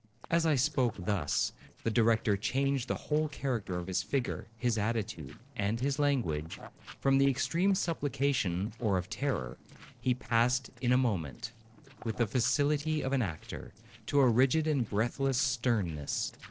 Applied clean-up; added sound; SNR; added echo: neural separator model SepFormer DNS4.